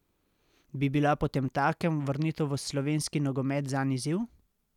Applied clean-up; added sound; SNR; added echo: none; none; none; none.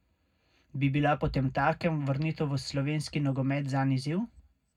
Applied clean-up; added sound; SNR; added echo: none; none; none; reverberation time 0.3 s.